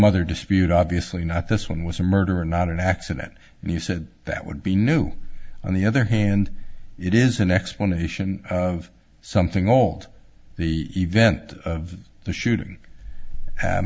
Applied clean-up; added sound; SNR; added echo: none; none; none; none.